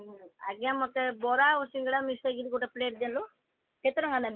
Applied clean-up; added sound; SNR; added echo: none; none; none; none.